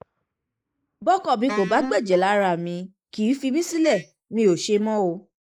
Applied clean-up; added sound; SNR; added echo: neural mask model Resemble Enhance denoiser.